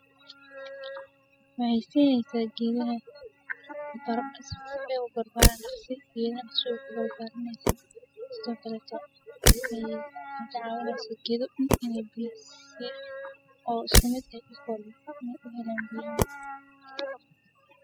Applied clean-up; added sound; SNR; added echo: classical method spectral subtraction.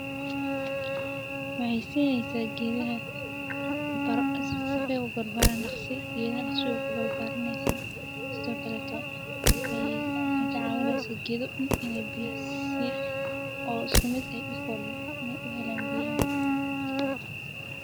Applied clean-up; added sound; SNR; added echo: none; Cricket / Buzz + Fireworks; -4 dB; none.